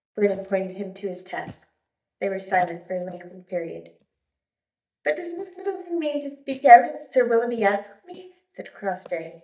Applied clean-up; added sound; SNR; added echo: neural mask model DeepFilterNet 3.